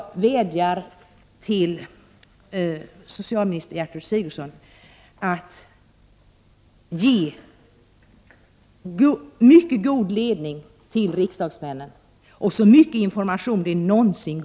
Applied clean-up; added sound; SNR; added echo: none; none; none; none.